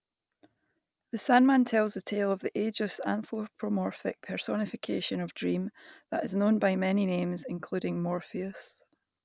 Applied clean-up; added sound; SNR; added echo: none; none; none; none.